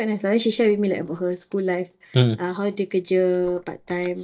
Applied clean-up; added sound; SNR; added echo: neural mask model DeepFilterNet 3.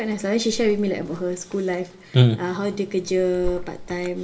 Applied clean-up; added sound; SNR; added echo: none; Drawer open or close; 13 dB; reverberation time 0.3 s.